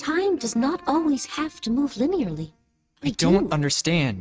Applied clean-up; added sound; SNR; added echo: neural mask model RNNoise.